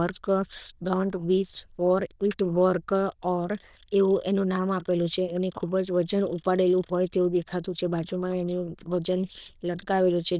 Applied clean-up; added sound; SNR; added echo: neural diffusion model UNIVERSE++.